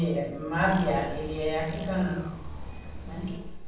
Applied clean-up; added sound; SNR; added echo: none; Bird; 11 dB; reverberation time 0.7 s.